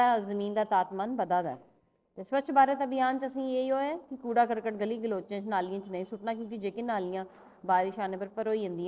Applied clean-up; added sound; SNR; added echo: neural separator model SepFormer DNS4.